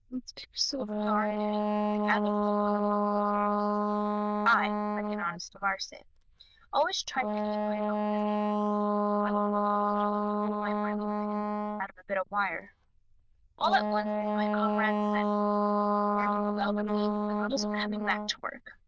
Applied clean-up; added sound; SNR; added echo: neural diffusion model UNIVERSE++.